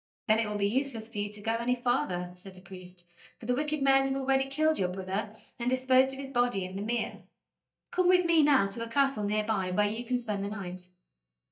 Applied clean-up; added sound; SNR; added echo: neural mask model DeepFilterNet 3.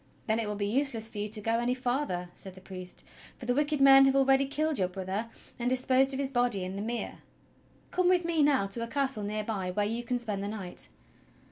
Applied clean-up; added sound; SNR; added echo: none; none; none; none.